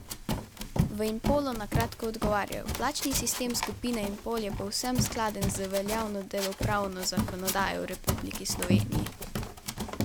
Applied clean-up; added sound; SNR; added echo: none; Run; 0 dB; none.